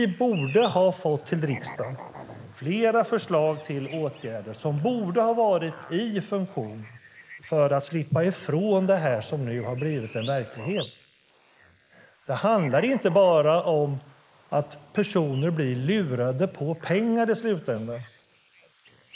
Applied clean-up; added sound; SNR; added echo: neural mask model Resemble Enhance denoiser.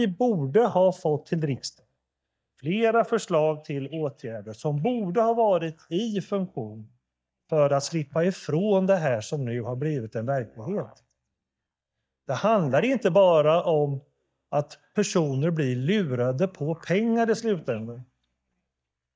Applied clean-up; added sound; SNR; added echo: neural mask model DeepFilterNet 3.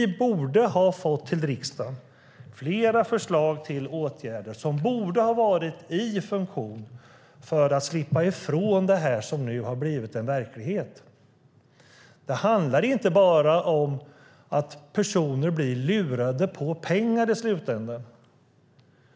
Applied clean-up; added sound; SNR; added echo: none; none; none; none.